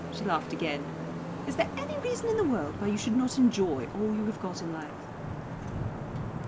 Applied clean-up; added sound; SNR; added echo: none; Traffic noise, roadway noise / Vehicle horn, car horn, honking; 6 dB; none.